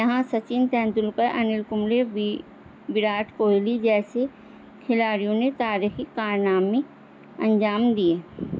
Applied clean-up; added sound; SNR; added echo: none; none; none; none.